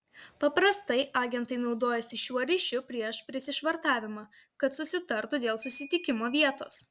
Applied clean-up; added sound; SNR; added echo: none; Ringtone / Bell; 18 dB; none.